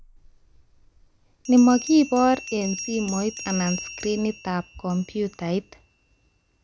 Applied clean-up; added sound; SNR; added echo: none; Bell; 15 dB; none.